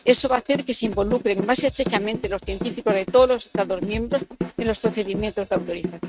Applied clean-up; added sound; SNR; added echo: neural mask model RNNoise.